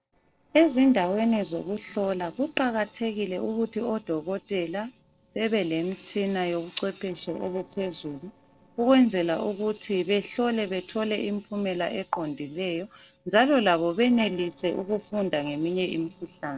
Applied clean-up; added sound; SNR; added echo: neural separator model SepFormer DNS4.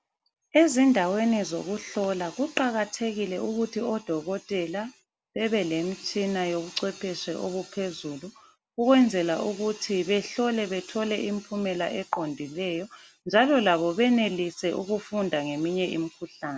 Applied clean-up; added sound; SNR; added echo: none; none; none; none.